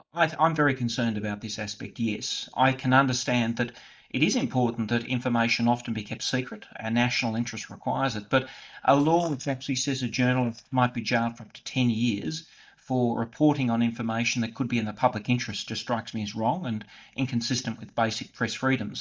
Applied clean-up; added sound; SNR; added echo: neural mask model DeepFilterNet 3.